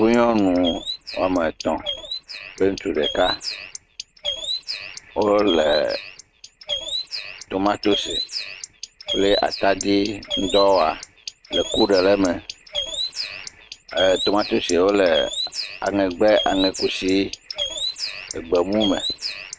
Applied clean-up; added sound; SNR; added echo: neural mask model RNNoise.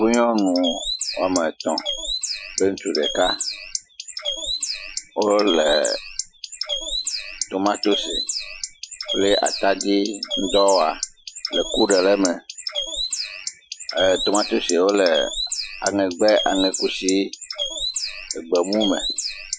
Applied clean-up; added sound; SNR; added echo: classical method Wiener filter.